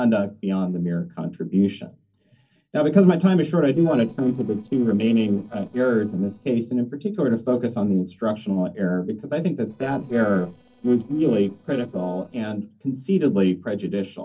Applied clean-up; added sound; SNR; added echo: neural separator model SepFormer DNS4.